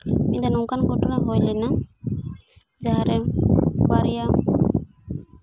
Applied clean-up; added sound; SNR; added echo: none; none; none; none.